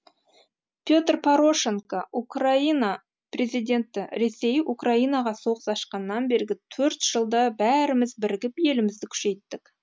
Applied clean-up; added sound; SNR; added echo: none; none; none; none.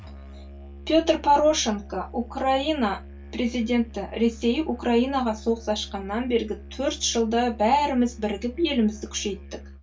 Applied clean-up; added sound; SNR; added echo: none; Musical instrument; 16 dB; reverberation time 0.2 s.